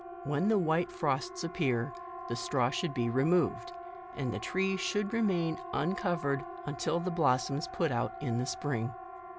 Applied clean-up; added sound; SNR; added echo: none; Siren; 12 dB; none.